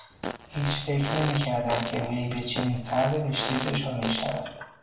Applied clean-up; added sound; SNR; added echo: none; Fart; 7 dB; reverberation time 0.6 s.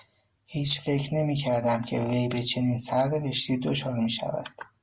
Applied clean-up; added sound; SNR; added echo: none; none; none; none.